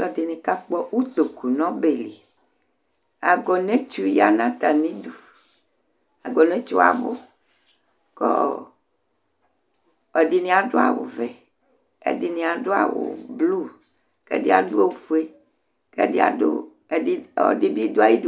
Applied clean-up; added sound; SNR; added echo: none; none; none; none.